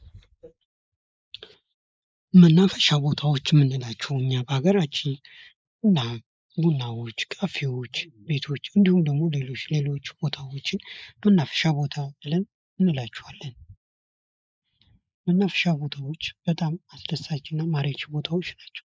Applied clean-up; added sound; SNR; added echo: neural mask model Resemble Enhance denoiser.